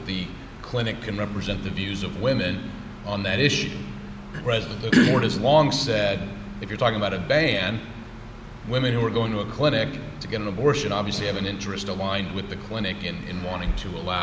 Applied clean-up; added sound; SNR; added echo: none; none; none; none.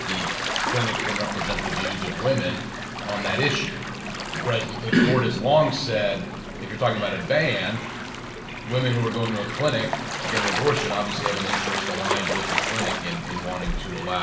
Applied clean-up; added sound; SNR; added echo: none; Gull, seagull / Waves, surf; 4 dB; reverberation time 0.3 s.